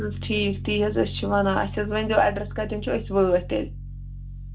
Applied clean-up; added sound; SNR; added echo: none; Piano; 9 dB; reverberation time 0.2 s.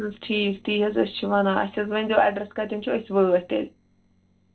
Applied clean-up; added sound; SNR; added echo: neural separator model SepFormer DNS4.